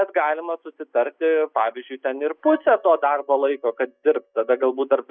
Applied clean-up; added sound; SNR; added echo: neural mask model DeepFilterNet 3.